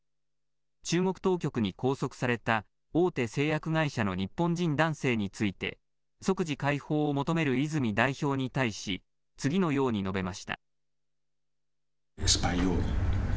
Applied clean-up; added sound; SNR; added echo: none; none; none; none.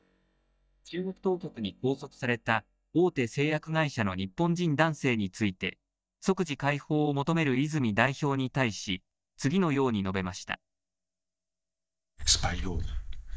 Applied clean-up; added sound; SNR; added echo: neural mask model DeepFilterNet 3.